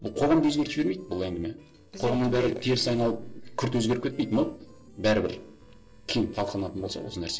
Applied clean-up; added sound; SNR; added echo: neural separator model SepFormer DNS4.